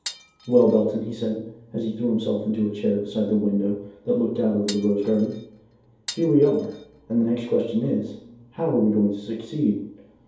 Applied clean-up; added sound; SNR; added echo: none; Glass; 17 dB; reverberation time 0.7 s.